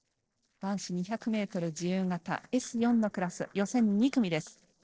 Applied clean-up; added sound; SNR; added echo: neural separator model SepFormer DNS4.